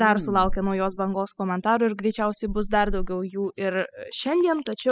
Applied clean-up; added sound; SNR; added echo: classical method spectral subtraction.